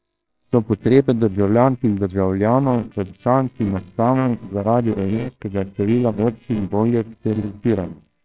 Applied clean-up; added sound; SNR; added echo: neural separator model SepFormer WHAMR!.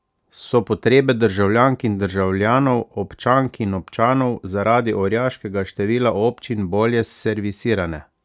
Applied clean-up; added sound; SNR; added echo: none; none; none; none.